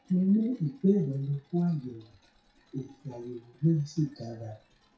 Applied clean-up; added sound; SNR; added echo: classical method WPE with log-MMSE.